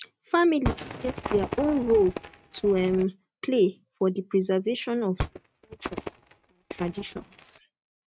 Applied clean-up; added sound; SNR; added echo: neural mask model RNNoise.